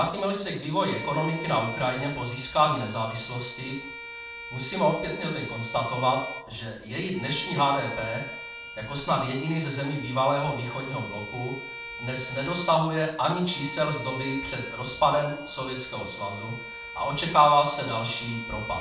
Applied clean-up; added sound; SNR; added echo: none; Bowed string instrument; 11 dB; reverberation time 0.5 s.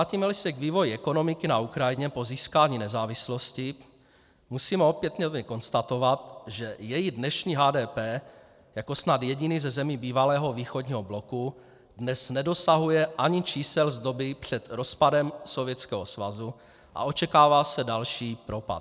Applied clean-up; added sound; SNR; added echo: none; none; none; none.